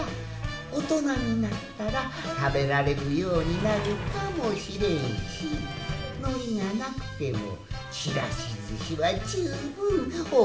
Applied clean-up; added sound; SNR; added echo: none; Sliding door; 9 dB; reverberation time 1.9 s.